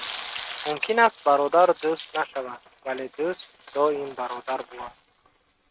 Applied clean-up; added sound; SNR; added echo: neural mask model RNNoise.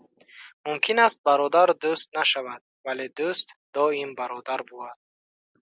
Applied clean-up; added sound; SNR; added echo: none; none; none; none.